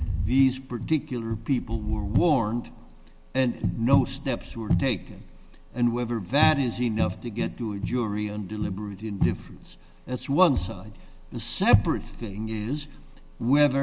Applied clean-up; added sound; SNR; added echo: none; none; none; none.